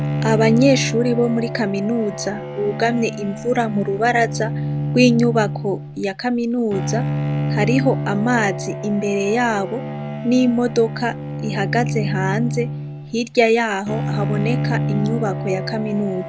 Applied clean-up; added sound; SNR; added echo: none; Bowed string instrument; 4 dB; none.